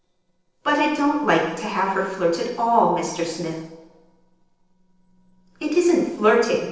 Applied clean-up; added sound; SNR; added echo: neural separator model SepFormer DNS4.